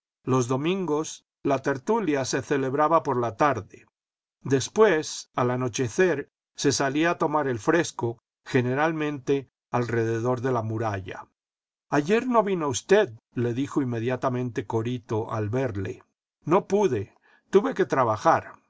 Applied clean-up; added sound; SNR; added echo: none; none; none; none.